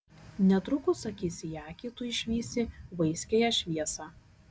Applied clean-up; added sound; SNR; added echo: none; none; none; none.